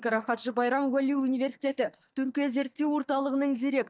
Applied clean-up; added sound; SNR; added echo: neural mask model DeepFilterNet 3.